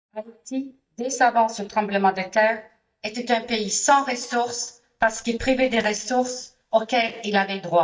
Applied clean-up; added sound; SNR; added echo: neural mask model DeepFilterNet 3.